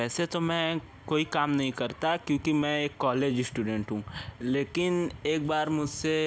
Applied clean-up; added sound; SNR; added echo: none; none; none; none.